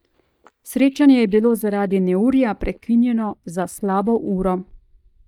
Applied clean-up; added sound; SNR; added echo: neural mask model DeepFilterNet 3.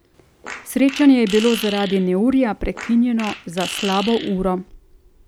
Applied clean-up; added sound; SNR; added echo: none; Fart; 13 dB; none.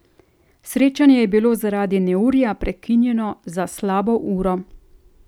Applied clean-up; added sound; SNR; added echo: none; none; none; none.